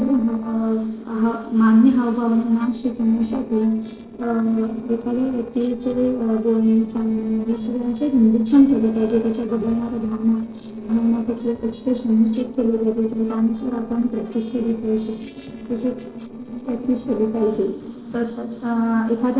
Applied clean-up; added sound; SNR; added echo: neural separator model SepFormer DNS4.